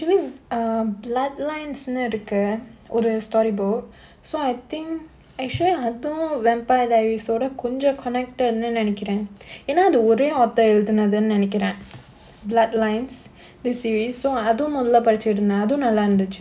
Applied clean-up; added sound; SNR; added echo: none; none; none; none.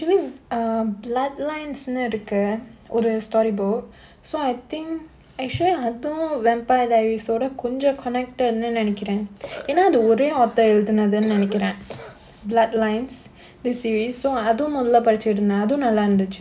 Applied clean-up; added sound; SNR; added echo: none; Cough; 18 dB; none.